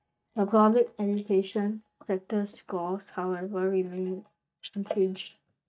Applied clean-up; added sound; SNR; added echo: neural mask model DeepFilterNet 3.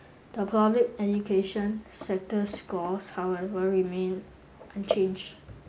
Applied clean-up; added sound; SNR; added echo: none; none; none; none.